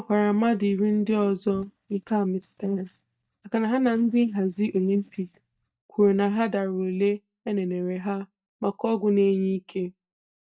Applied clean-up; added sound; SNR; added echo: neural mask model DeepFilterNet 3.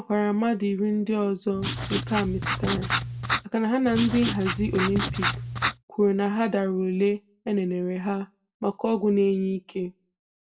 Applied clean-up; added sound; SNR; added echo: none; Writing; 3 dB; reverberation time 0.2 s.